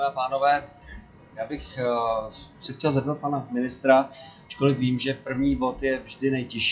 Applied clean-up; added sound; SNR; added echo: classical method WPE with log-MMSE.